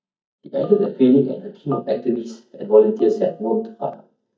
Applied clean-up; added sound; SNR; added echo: neural mask model DeepFilterNet 3.